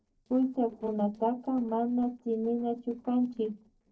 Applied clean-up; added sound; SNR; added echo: neural separator model SepFormer DNS4.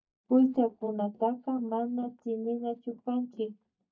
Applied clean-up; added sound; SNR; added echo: neural mask model DeepFilterNet 3.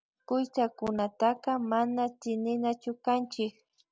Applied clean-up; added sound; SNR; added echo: none; none; none; none.